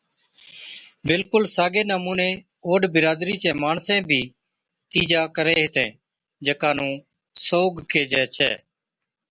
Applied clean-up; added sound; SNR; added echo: none; none; none; none.